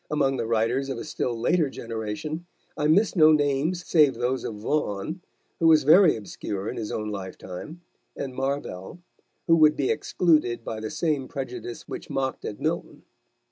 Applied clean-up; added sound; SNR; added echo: none; none; none; none.